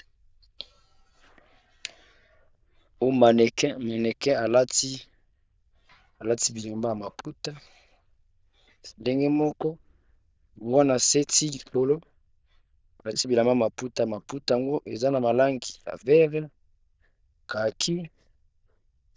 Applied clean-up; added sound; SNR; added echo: neural diffusion model UNIVERSE++.